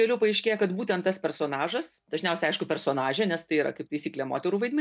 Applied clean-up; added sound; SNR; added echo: none; none; none; none.